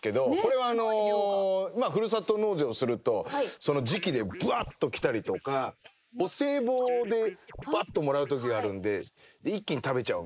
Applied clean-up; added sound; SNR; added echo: neural mask model Resemble Enhance denoiser.